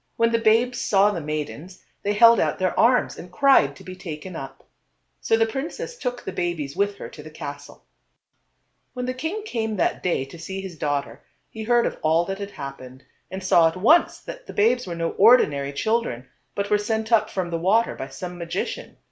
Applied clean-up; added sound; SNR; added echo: none; none; none; none.